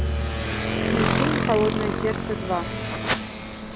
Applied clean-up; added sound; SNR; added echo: none; Motorcycle + Bowed string instrument; -3 dB; none.